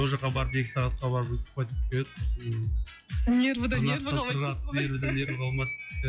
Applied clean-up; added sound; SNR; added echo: classical method log-MMSE.